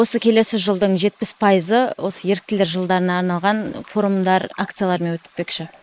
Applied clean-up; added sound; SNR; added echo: neural mask model Resemble Enhance denoiser.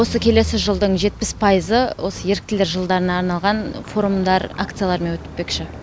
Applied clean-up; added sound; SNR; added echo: none; none; none; none.